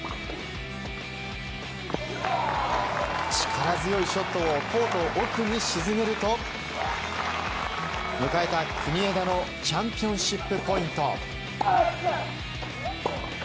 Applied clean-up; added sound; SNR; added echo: none; none; none; none.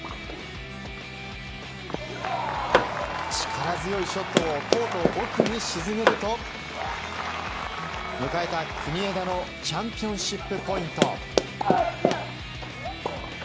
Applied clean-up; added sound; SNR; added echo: none; Run + Tap / Hammer; -2 dB; none.